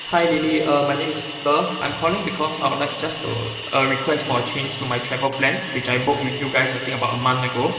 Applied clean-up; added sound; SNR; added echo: none; Hiss; 11 dB; reverberation time 2.2 s.